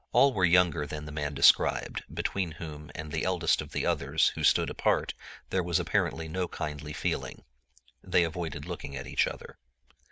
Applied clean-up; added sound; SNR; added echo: none; none; none; none.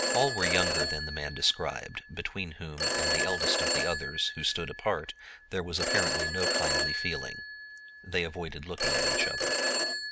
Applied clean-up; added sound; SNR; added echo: none; Telephone; -2 dB; none.